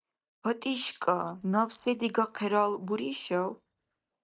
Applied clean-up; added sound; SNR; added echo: neural mask model DeepFilterNet 3.